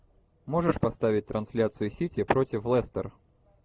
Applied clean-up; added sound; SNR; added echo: none; none; none; none.